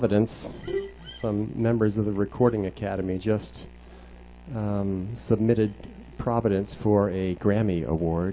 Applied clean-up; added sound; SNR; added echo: none; none; none; none.